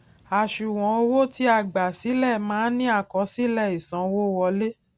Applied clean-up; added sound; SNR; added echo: none; none; none; none.